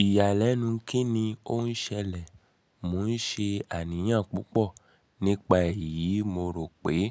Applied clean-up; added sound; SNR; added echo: none; none; none; none.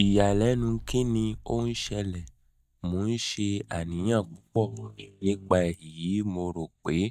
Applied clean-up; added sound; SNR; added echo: neural mask model DeepFilterNet 3.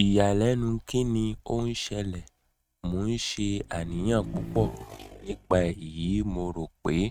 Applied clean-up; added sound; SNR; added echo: neural mask model RNNoise.